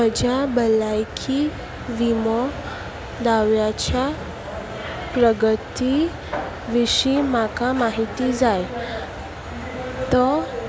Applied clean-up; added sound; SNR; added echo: none; none; none; none.